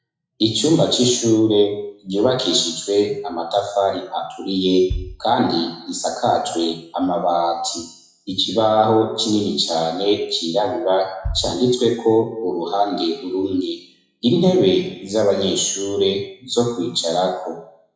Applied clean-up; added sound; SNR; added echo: classical method WPE with log-MMSE.